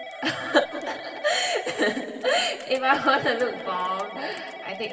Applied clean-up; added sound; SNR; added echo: none; Telephone / Typing; 13 dB; reverberation time 2.6 s.